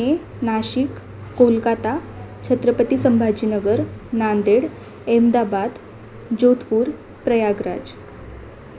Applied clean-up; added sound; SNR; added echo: none; Truck; 18 dB; none.